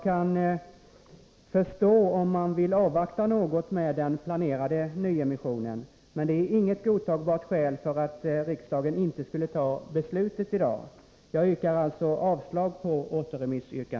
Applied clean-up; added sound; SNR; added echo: none; none; none; none.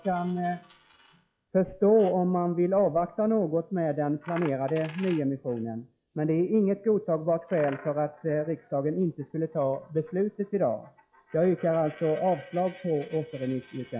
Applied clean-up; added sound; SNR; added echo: classical method log-MMSE.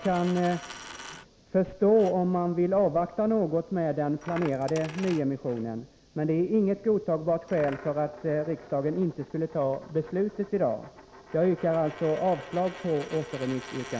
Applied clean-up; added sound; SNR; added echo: none; Coin (dropping); 19 dB; none.